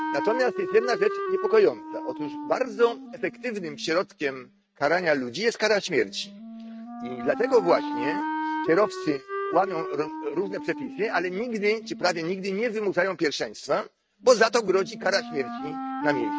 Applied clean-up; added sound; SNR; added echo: neural mask model RNNoise.